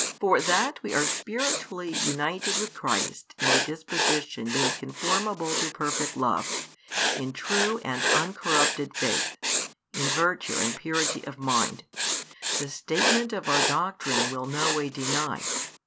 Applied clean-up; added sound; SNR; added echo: none; Writing; -1 dB; none.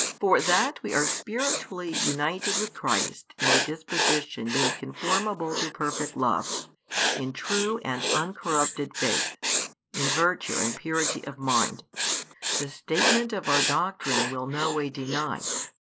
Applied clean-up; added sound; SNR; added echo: neural mask model Resemble Enhance denoiser.